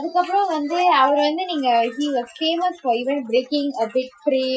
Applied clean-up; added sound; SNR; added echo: classical method Wiener filter.